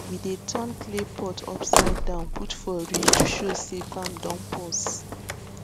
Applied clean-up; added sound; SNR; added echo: none; Slam; -5 dB; none.